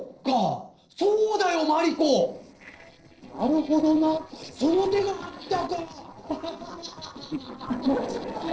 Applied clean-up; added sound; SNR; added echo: neural separator model SepFormer DNS4.